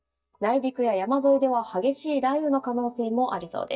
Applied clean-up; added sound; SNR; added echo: neural mask model DeepFilterNet 3.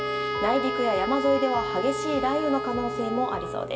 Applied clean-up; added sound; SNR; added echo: none; Wind instrument, woodwind instrument; 4 dB; reverberation time 2.9 s.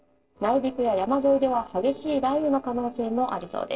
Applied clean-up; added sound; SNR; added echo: neural separator model SepFormer DNS4.